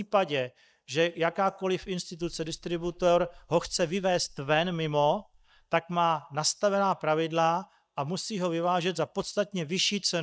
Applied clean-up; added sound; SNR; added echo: neural mask model DeepFilterNet 3.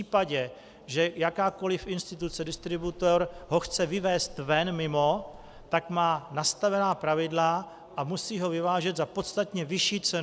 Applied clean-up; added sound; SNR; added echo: none; Bird vocalization, bird call, bird song; 20 dB; none.